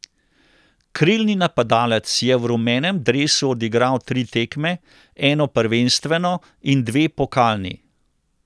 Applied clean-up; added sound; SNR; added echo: none; none; none; none.